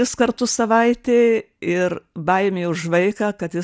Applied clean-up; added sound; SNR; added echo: none; none; none; none.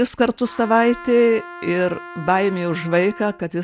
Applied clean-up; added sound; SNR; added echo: none; Trumpet; 17 dB; none.